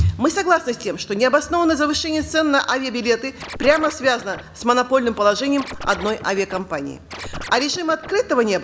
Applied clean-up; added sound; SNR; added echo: none; Scratching (performance technique); 13 dB; none.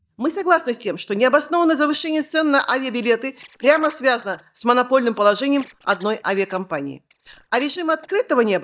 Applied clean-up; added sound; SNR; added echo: neural mask model DeepFilterNet 3.